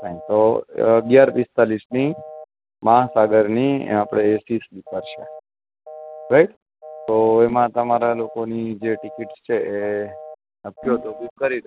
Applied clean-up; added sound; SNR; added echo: none; Telephone; 19 dB; none.